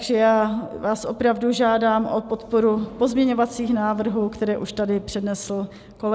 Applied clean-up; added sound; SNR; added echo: none; none; none; none.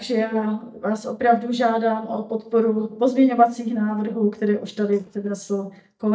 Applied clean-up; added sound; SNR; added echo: neural mask model DeepFilterNet 3.